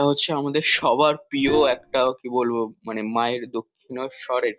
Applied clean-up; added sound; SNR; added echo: neural separator model SepFormer DNS4.